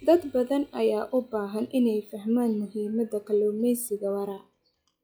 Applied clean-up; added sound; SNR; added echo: classical method log-MMSE.